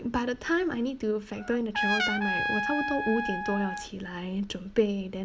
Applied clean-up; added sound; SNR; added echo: none; Trumpet; 2 dB; none.